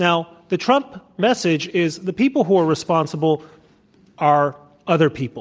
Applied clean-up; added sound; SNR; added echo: none; none; none; none.